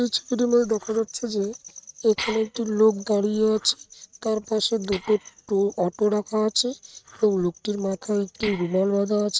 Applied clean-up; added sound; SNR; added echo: neural mask model RNNoise.